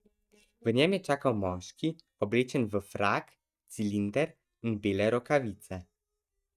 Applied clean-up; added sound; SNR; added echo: neural mask model DeepFilterNet 3.